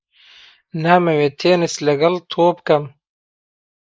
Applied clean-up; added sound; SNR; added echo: neural mask model Resemble Enhance denoiser.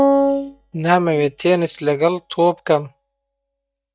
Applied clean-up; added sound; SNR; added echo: neural mask model DeepFilterNet 3.